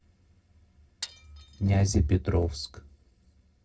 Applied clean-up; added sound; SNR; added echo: neural separator model SepFormer DNS4.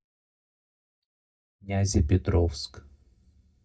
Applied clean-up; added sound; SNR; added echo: neural mask model DeepFilterNet 3.